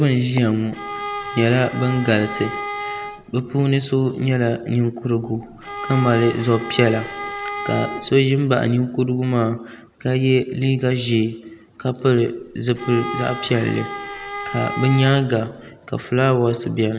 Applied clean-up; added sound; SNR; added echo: none; Bowed string instrument; 10 dB; none.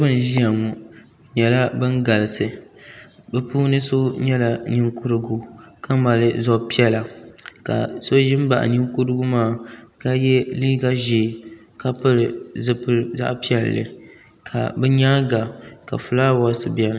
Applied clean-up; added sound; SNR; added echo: none; none; none; none.